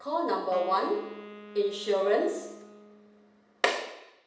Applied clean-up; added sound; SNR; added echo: none; Wind instrument, woodwind instrument; 17 dB; reverberation time 0.8 s.